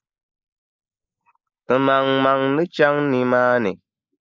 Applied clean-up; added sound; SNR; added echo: neural mask model Resemble Enhance denoiser.